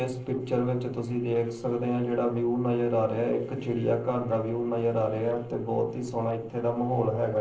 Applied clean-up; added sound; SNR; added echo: neural separator model SepFormer DNS4.